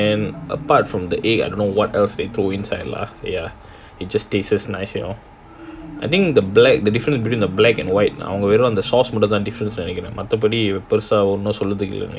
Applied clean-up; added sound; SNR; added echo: none; Marimba, xylophone; 17 dB; none.